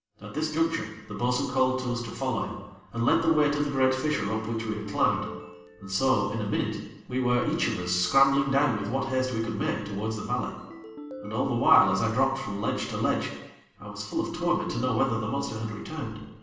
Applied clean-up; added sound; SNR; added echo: none; Ringtone; 16 dB; reverberation time 0.9 s.